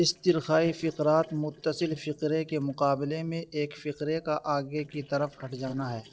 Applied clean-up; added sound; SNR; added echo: neural separator model SepFormer DNS4.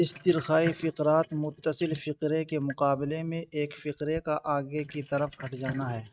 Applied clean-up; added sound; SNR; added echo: neural mask model RNNoise.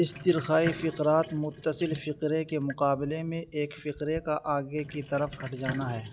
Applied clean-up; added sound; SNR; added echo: none; Sink (filling or washing); 14 dB; none.